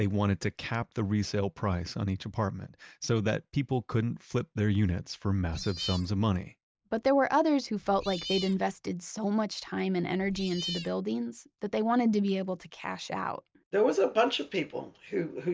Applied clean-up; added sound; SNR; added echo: neural mask model Resemble Enhance denoiser.